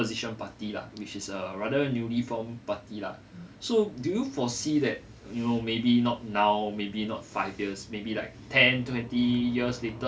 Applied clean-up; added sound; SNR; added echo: none; none; none; none.